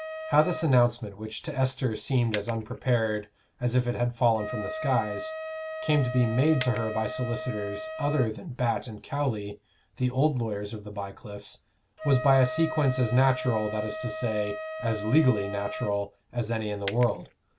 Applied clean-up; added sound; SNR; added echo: none; Wind instrument, woodwind instrument + Coin (dropping); 11 dB; none.